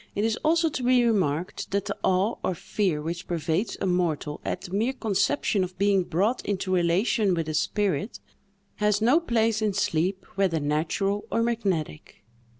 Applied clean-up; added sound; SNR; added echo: none; none; none; none.